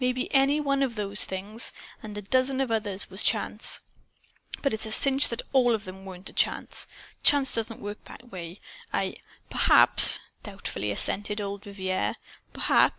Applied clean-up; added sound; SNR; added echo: none; none; none; none.